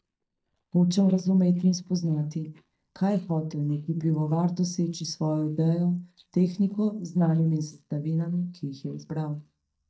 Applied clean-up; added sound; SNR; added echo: neural mask model DeepFilterNet 3.